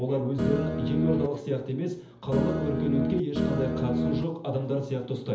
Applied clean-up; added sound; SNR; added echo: none; Guitar; -2 dB; reverberation time 0.7 s.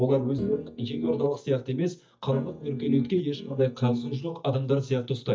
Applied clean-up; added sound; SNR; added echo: neural mask model DeepFilterNet 3.